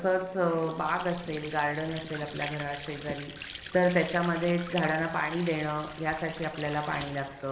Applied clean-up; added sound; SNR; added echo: none; Sink (filling or washing) / Water; 12 dB; reverberation time 0.9 s.